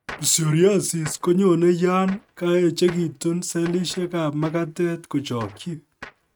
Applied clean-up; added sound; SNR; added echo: neural mask model RNNoise.